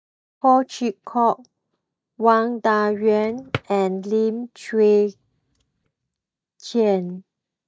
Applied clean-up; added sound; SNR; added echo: neural mask model DeepFilterNet 3.